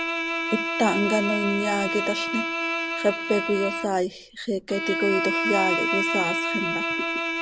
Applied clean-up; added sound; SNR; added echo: none; Bowed string instrument; 0 dB; none.